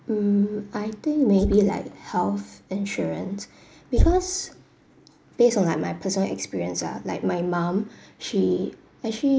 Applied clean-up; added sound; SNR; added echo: neural mask model Resemble Enhance denoiser.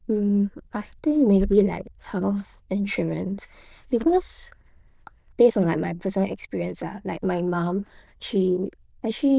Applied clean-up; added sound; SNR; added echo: neural diffusion model UNIVERSE++.